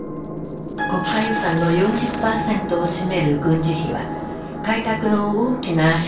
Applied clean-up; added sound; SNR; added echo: none; Bicycle; 19 dB; reverberation time 0.3 s.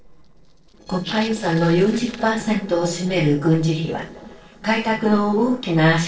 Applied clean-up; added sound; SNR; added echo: neural separator model SepFormer DNS4.